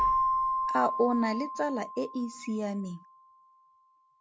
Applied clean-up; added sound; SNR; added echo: none; Keyboard (musical); 0 dB; none.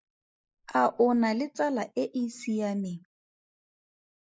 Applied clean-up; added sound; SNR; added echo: neural mask model Resemble Enhance denoiser.